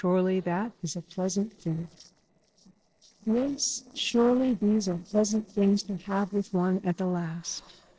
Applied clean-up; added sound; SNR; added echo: neural separator model SepFormer DNS4.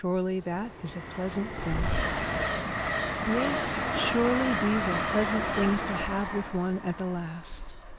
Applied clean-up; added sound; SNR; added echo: none; Train; 0 dB; none.